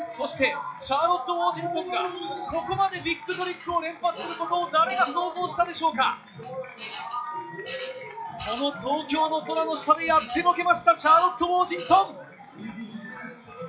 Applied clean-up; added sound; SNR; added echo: classical method WPE with log-MMSE.